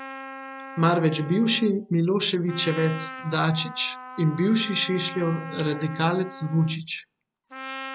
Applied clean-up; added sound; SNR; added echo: none; Trumpet; 14 dB; none.